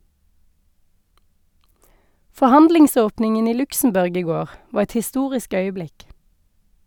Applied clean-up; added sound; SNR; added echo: none; none; none; none.